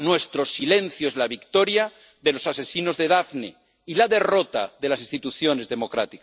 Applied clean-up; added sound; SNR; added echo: none; none; none; none.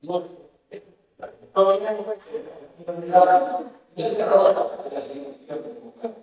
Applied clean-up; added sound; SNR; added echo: neural mask model DeepFilterNet 3.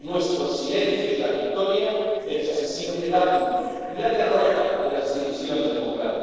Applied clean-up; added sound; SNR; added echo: neural separator model SepFormer DNS4.